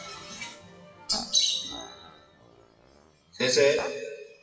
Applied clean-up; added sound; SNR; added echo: classical method WPE with log-MMSE.